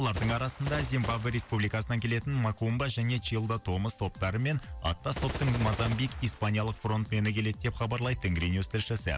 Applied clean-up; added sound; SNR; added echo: none; Gunshot, gunfire; 13 dB; none.